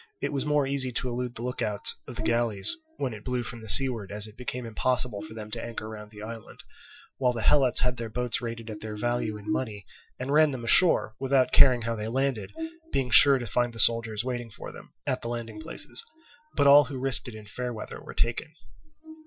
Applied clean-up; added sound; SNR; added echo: classical method Wiener filter.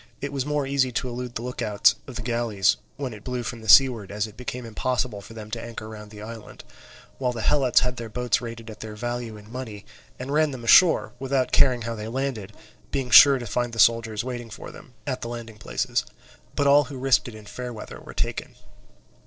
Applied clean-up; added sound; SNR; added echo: neural separator model SepFormer DNS4.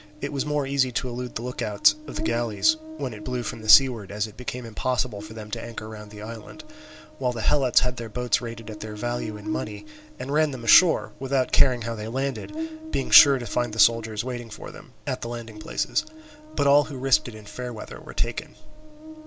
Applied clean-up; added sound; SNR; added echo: none; Buzz; 16 dB; none.